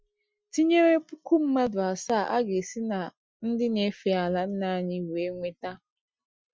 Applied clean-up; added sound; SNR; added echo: classical method Wiener filter.